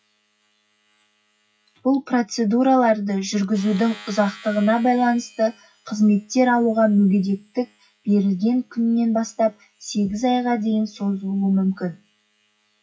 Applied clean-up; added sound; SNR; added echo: classical method WPE with log-MMSE.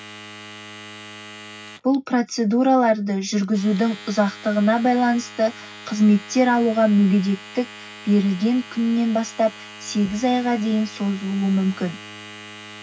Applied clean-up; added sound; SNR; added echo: none; Domestic sounds, home sounds; 19 dB; reverberation time 0.4 s.